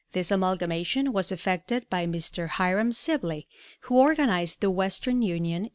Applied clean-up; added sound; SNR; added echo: none; none; none; none.